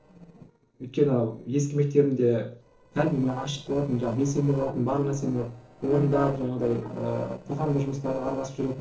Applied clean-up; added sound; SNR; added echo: neural separator model SepFormer DNS4.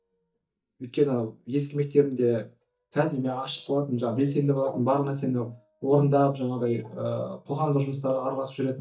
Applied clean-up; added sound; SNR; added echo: neural mask model DeepFilterNet 3.